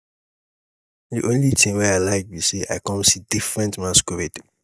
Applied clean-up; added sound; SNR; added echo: neural mask model DeepFilterNet 3.